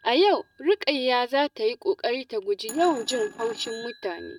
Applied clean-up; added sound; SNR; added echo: neural mask model RNNoise.